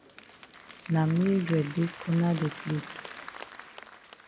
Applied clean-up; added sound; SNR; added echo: none; Applause; 15 dB; none.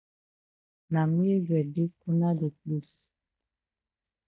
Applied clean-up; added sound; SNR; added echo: neural mask model DeepFilterNet 3.